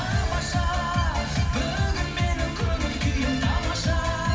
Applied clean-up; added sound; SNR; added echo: none; none; none; reverberation time 0.9 s.